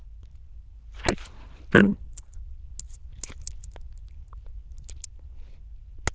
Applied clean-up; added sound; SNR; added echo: neural diffusion model UNIVERSE++.